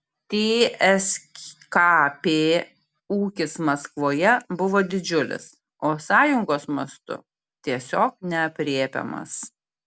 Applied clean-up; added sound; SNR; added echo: none; none; none; none.